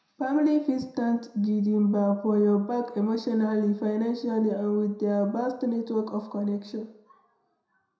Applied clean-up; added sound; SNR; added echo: none; none; none; reverberation time 0.6 s.